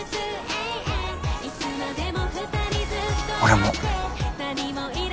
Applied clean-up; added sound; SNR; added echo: none; Engine / Mechanisms; 20 dB; none.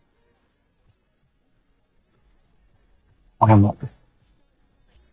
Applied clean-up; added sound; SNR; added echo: neural mask model DeepFilterNet 3.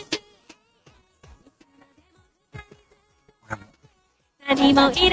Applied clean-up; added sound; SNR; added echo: neural mask model RNNoise.